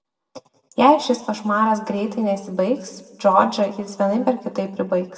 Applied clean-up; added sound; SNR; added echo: none; none; none; reverberation time 1.0 s.